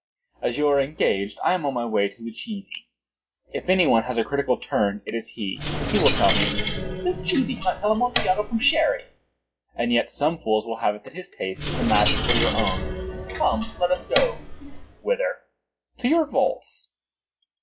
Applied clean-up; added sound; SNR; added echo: classical method log-MMSE.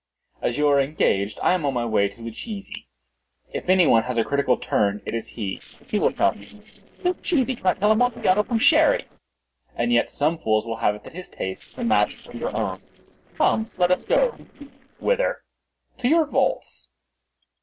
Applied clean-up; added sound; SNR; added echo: neural separator model SepFormer DNS4.